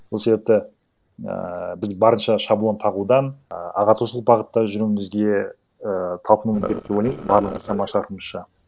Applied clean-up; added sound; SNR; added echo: neural separator model SepFormer DNS4.